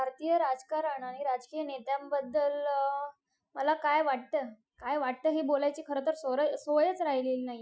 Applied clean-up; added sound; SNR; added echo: classical method Wiener filter.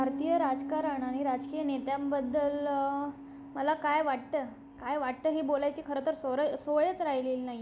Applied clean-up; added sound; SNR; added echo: none; Piano; 12 dB; none.